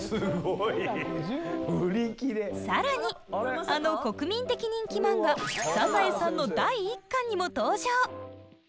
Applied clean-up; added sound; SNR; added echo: none; none; none; none.